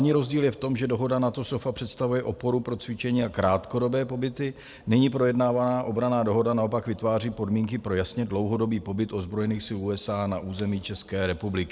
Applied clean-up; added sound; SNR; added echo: none; none; none; none.